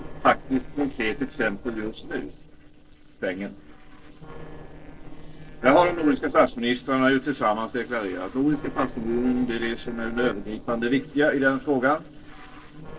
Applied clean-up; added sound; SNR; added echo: neural separator model SepFormer DNS4.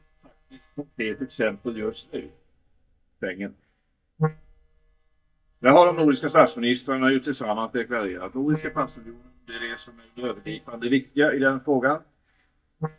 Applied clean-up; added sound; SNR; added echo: neural mask model DeepFilterNet 3.